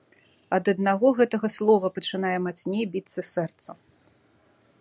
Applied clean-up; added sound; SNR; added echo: none; none; none; none.